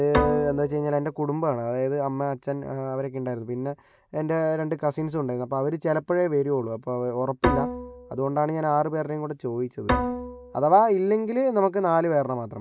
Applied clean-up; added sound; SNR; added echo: none; Bowed string instrument; 6 dB; none.